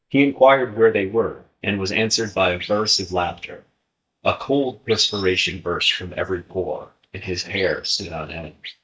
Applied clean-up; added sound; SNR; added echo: neural mask model DeepFilterNet 3.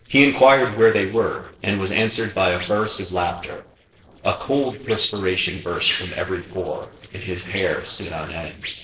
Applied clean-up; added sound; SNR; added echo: neural separator model SepFormer DNS4.